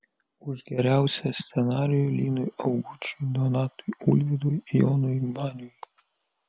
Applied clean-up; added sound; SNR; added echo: none; none; none; none.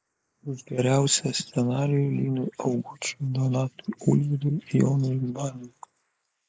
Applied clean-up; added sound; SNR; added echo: neural mask model Resemble Enhance denoiser.